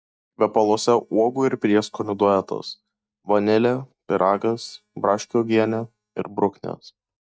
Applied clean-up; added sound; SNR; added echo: neural mask model DeepFilterNet 3.